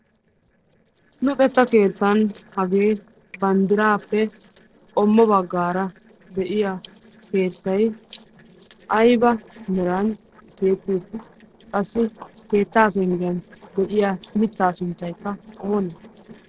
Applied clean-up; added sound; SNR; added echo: neural separator model SepFormer DNS4.